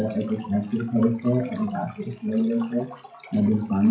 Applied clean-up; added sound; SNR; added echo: classical method WPE with log-MMSE.